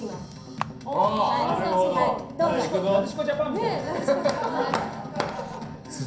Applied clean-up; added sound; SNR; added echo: none; Camera; 15 dB; reverberation time 0.6 s.